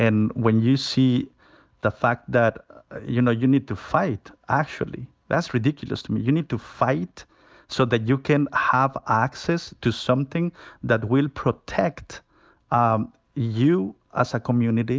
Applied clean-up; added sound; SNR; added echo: none; none; none; none.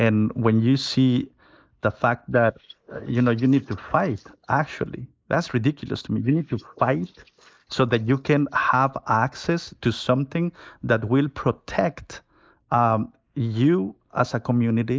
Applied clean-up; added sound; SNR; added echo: neural mask model Resemble Enhance denoiser.